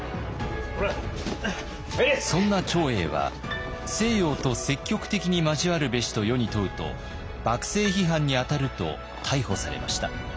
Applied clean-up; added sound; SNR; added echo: none; Piano; 17 dB; none.